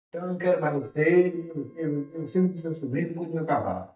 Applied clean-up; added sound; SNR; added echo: neural mask model DeepFilterNet 3.